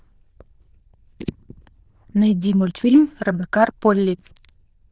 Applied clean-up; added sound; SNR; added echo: neural diffusion model UNIVERSE++.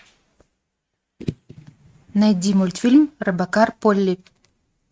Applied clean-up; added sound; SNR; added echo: neural mask model RNNoise.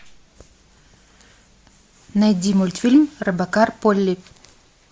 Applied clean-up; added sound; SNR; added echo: none; none; none; none.